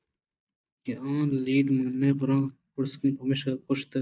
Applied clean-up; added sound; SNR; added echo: neural mask model DeepFilterNet 3.